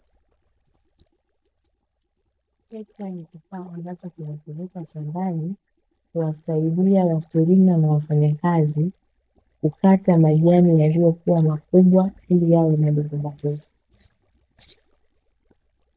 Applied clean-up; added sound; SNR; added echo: neural mask model DeepFilterNet 3.